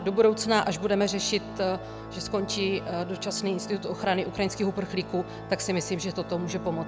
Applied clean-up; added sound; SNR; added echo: none; Organ; 11 dB; none.